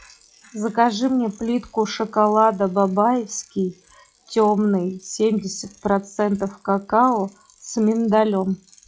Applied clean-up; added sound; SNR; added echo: classical method log-MMSE.